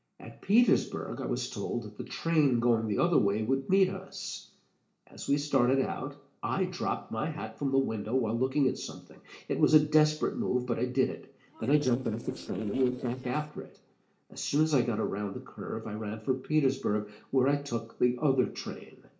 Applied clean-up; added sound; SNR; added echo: neural separator model SepFormer DNS4.